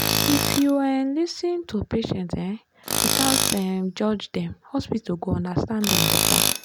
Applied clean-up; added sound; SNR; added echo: none; Tools; 1 dB; none.